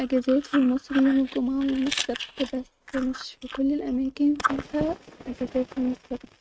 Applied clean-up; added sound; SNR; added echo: neural mask model RNNoise.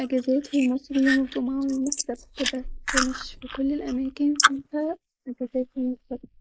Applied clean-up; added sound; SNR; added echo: neural mask model Resemble Enhance denoiser.